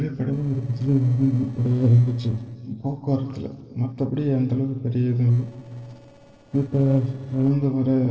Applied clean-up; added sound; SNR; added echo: neural separator model SepFormer DNS4.